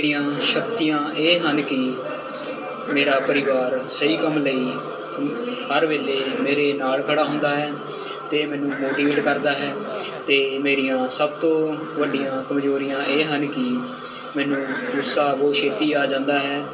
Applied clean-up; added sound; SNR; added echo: none; Cough; 14 dB; reverberation time 0.2 s.